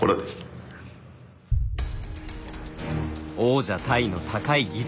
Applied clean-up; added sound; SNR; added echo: none; Boom; 5 dB; none.